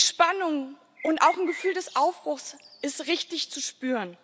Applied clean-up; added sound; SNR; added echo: none; Bird; 16 dB; none.